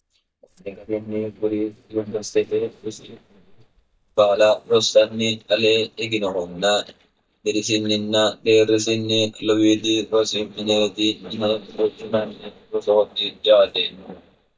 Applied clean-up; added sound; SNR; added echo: neural mask model DeepFilterNet 3.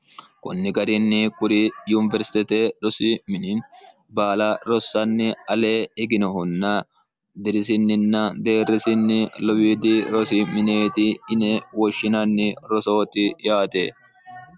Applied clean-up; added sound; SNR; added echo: none; none; none; none.